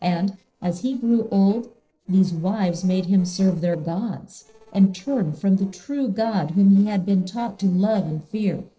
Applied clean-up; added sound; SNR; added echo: neural separator model SepFormer DNS4.